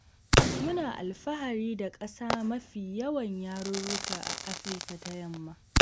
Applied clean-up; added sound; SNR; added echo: none; Crackle / Fireworks; -4 dB; none.